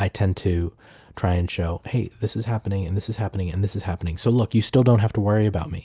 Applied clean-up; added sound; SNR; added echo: none; none; none; none.